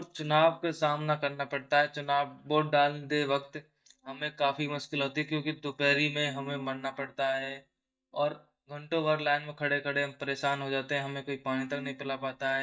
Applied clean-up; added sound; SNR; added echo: neural mask model DeepFilterNet 3.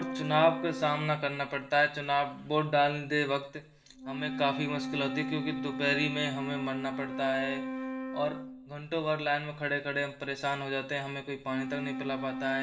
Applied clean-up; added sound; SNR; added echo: none; Wind instrument, woodwind instrument; 7 dB; reverberation time 0.7 s.